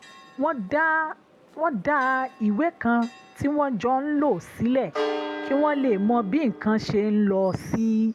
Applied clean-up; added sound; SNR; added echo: none; Church bell; 14 dB; none.